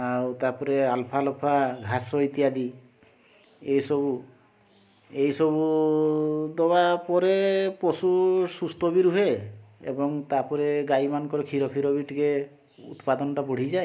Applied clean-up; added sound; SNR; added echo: none; none; none; none.